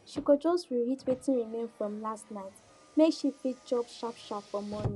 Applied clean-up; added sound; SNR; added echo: none; Car; 15 dB; none.